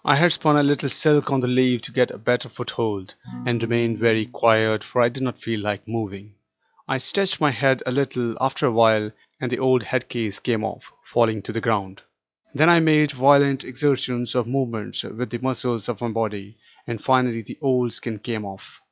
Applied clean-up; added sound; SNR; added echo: classical method log-MMSE.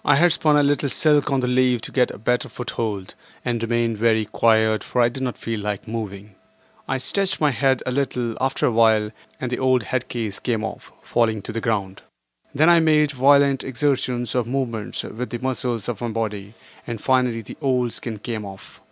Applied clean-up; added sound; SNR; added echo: none; none; none; none.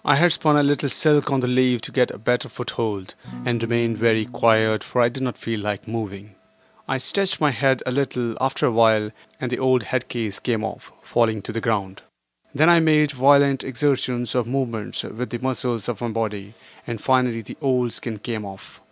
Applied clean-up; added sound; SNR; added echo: none; Acoustic guitar / Strum; 14 dB; none.